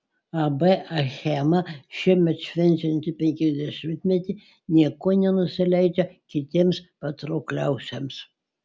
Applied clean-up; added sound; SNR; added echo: none; none; none; none.